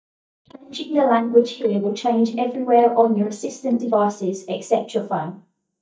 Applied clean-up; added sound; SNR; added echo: neural mask model DeepFilterNet 3.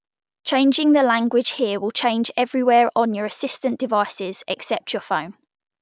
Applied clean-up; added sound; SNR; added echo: none; none; none; none.